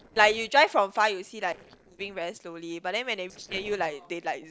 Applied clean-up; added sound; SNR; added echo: neural separator model SepFormer DNS4.